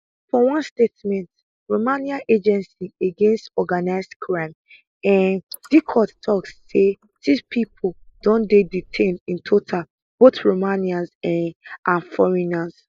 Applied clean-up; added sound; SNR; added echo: neural mask model Resemble Enhance denoiser.